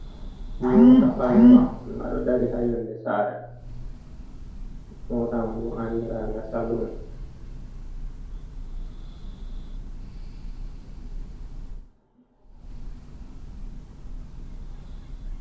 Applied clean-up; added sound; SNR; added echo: none; Bird / Breathing; 11 dB; reverberation time 2.2 s.